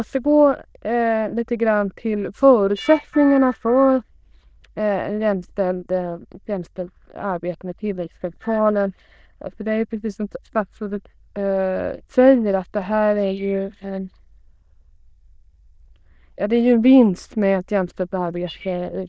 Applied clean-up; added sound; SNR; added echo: neural diffusion model UNIVERSE++.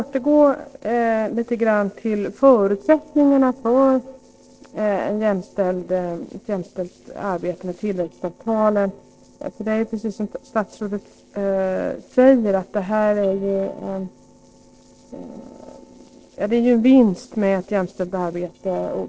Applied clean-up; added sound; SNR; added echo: neural separator model SepFormer DNS4.